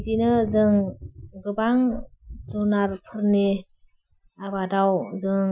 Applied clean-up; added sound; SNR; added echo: classical method Wiener filter.